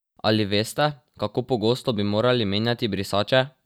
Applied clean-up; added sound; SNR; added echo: none; none; none; none.